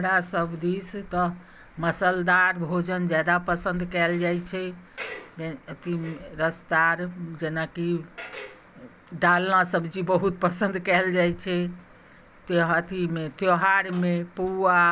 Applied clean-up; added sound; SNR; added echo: none; none; none; none.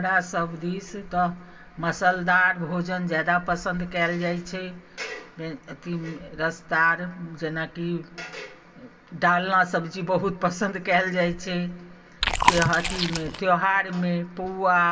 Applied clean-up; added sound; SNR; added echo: none; Chewing, mastication; -1 dB; reverberation time 0.3 s.